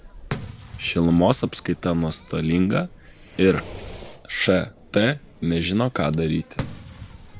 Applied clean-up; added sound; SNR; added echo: none; Fireworks; 15 dB; none.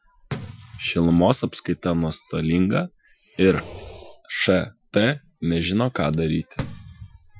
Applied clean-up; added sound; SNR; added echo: classical method Wiener filter.